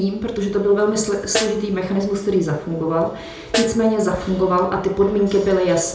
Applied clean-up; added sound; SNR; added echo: none; Snare drum; 12 dB; reverberation time 0.4 s.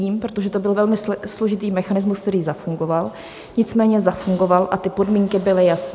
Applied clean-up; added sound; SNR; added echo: none; none; none; none.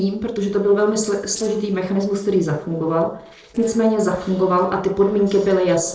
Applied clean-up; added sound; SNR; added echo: neural separator model SepFormer DNS4.